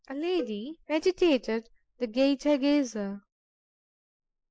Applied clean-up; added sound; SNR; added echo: neural mask model Resemble Enhance denoiser.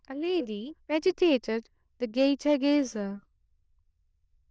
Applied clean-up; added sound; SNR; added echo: neural diffusion model UNIVERSE++.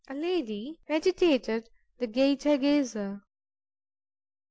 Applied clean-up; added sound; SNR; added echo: none; none; none; none.